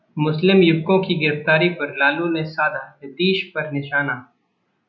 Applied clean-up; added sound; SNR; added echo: none; none; none; none.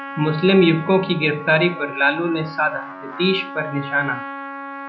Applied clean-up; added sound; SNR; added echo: none; Trumpet; 12 dB; none.